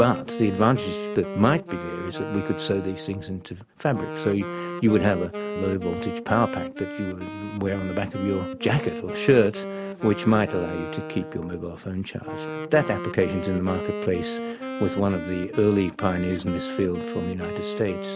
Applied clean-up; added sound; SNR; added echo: none; Wind instrument, woodwind instrument; 8 dB; none.